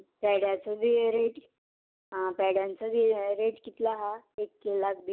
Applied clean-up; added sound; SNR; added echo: none; none; none; none.